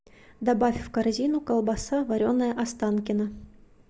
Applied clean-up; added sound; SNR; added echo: none; none; none; none.